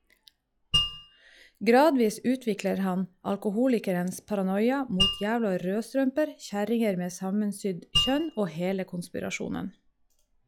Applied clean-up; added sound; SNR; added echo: classical method log-MMSE.